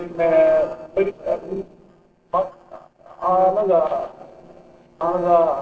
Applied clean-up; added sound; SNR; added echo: neural separator model SepFormer DNS4.